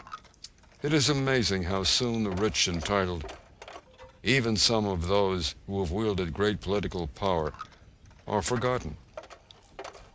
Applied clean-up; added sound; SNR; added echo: none; Coin (dropping); 20 dB; none.